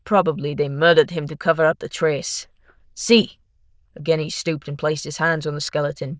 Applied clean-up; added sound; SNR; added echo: neural diffusion model UNIVERSE++.